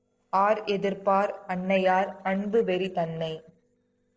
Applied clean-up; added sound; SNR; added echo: neural separator model SepFormer DNS4.